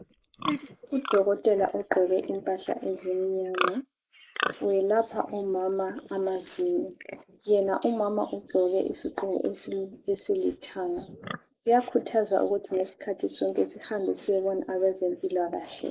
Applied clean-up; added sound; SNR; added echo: neural mask model Resemble Enhance denoiser.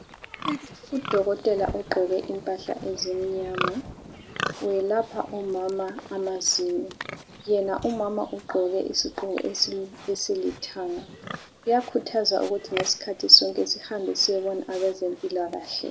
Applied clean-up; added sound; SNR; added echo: none; Livestock, farm animals, working animals; 12 dB; none.